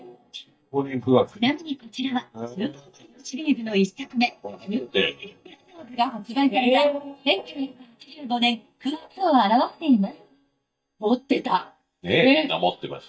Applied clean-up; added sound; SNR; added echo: neural mask model DeepFilterNet 3.